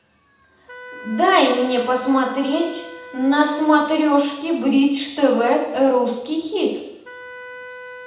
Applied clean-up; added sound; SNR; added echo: none; Wind instrument, woodwind instrument; 20 dB; reverberation time 0.8 s.